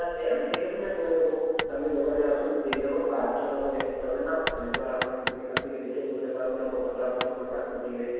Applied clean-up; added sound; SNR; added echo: none; Hammer; 10 dB; reverberation time 1.9 s.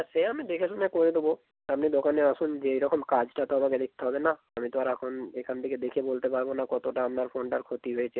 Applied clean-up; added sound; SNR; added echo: none; none; none; none.